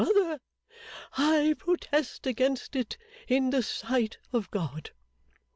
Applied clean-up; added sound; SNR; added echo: none; none; none; none.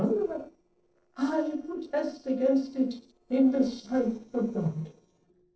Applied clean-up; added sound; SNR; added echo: neural separator model SepFormer DNS4.